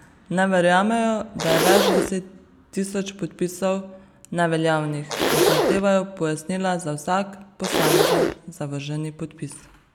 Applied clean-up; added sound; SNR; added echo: none; Zipper (clothing); 0 dB; none.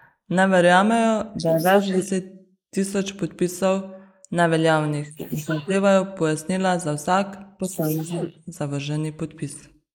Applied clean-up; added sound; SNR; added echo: neural mask model Resemble Enhance denoiser.